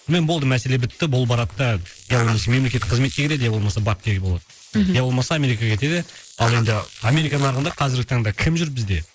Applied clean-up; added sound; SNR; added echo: neural mask model Resemble Enhance denoiser.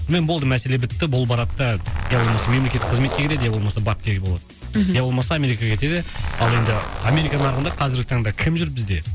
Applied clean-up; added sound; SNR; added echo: none; Zipper (clothing); 7 dB; none.